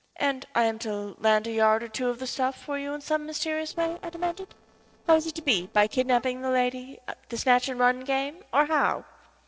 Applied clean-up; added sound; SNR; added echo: neural separator model SepFormer DNS4.